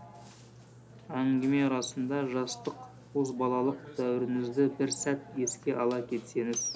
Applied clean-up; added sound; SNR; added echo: none; Burping, eructation; 18 dB; none.